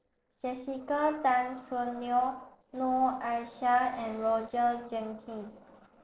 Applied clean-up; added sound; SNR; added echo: neural separator model SepFormer DNS4.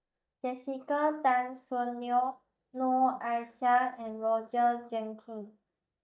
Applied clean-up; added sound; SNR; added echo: neural mask model DeepFilterNet 3.